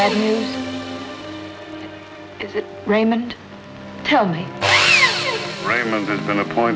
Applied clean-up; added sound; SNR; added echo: none; Sawing; 2 dB; none.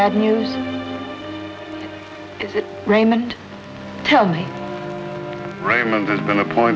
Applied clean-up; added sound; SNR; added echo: none; none; none; none.